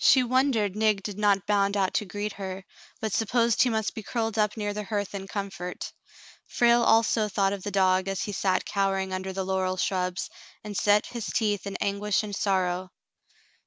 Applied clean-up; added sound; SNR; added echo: none; none; none; none.